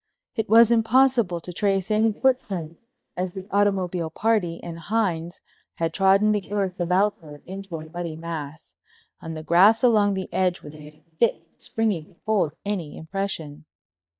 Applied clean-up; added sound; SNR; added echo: neural mask model DeepFilterNet 3.